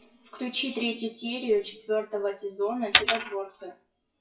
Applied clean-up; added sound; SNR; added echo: classical method WPE with log-MMSE.